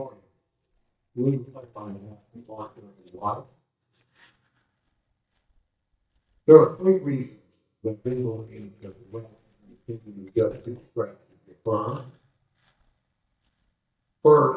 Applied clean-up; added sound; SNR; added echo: neural mask model DeepFilterNet 3.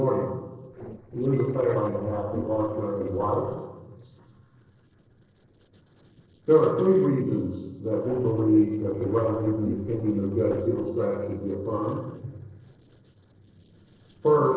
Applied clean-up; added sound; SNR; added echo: neural separator model SepFormer DNS4.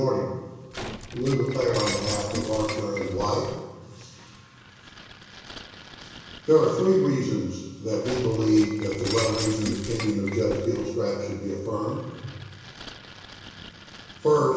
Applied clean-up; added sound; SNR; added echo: none; Shatter; 12 dB; reverberation time 1.0 s.